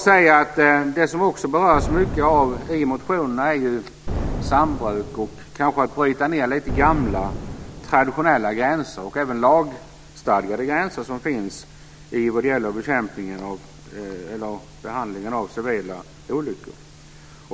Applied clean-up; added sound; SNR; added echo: none; Boom; 7 dB; none.